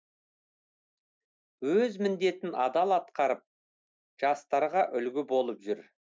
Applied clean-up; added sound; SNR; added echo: none; none; none; none.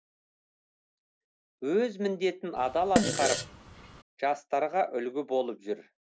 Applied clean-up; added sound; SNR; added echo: none; Fart; 0 dB; none.